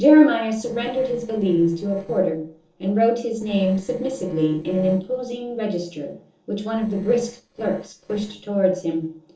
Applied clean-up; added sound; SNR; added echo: neural separator model SepFormer DNS4.